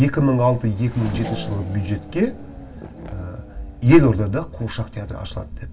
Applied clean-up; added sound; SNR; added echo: none; Race car, auto racing / Accelerating, revving, vroom; 16 dB; reverberation time 0.2 s.